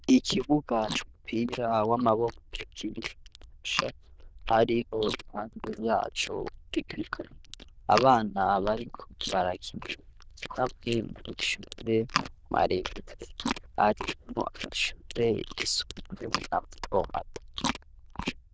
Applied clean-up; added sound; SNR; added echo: neural diffusion model UNIVERSE++.